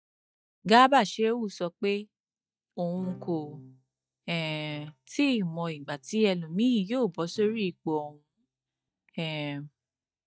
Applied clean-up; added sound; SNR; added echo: neural mask model DeepFilterNet 3.